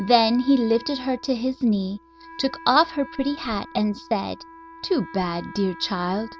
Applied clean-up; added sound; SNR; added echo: none; Wind instrument, woodwind instrument; 18 dB; none.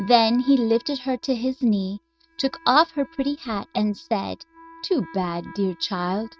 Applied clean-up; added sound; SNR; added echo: neural mask model RNNoise.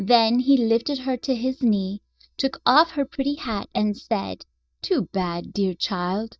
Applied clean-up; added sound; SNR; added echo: neural mask model DeepFilterNet 3.